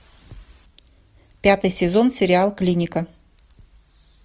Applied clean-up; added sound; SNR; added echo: none; none; none; none.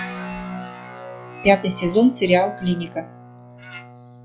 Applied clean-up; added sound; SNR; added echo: classical method log-MMSE.